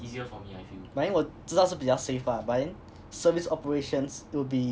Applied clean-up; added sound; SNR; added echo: none; none; none; none.